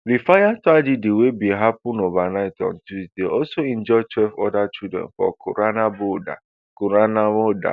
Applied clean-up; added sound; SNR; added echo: none; none; none; none.